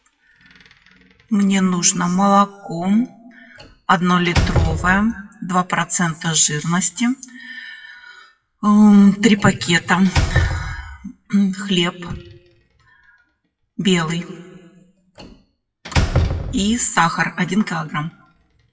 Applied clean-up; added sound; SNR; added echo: classical method WPE with log-MMSE.